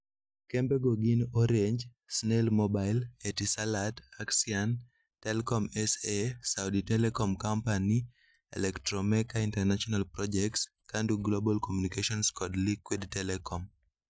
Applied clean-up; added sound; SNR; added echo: none; none; none; none.